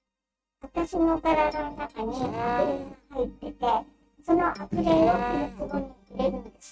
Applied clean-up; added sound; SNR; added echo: neural mask model RNNoise.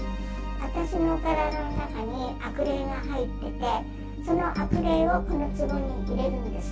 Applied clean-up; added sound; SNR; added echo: none; none; none; none.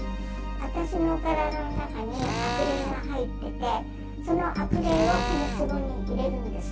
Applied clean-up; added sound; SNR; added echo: none; Drill; 6 dB; none.